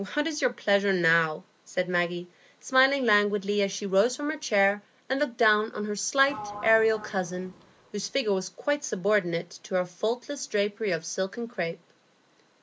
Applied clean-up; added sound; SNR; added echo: none; Sliding door; 15 dB; none.